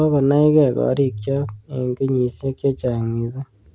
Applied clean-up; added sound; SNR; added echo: none; none; none; none.